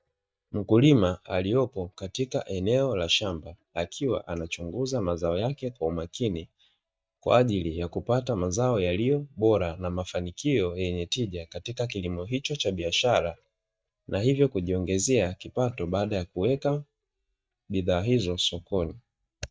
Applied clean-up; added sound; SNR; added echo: neural mask model DeepFilterNet 3.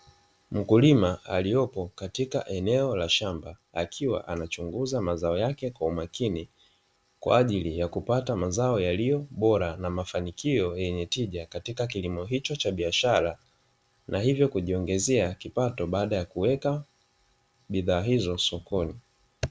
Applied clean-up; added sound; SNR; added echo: none; none; none; none.